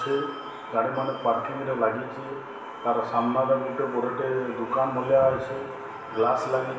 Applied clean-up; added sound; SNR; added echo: none; none; none; reverberation time 1.0 s.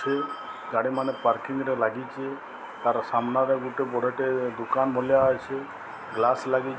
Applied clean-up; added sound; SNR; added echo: none; none; none; none.